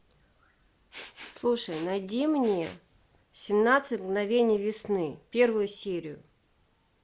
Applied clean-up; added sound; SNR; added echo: none; Respiratory sounds; 17 dB; none.